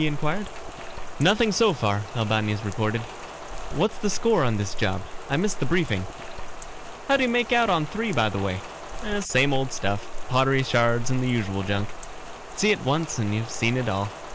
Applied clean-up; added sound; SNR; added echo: none; Rain; 6 dB; none.